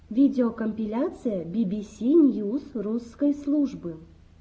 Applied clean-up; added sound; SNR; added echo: none; none; none; none.